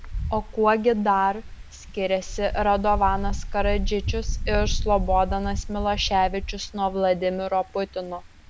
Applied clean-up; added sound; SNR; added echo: none; Wind; 5 dB; none.